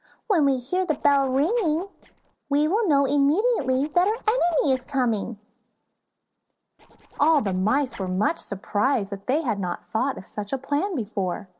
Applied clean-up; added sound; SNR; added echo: neural separator model SepFormer DNS4.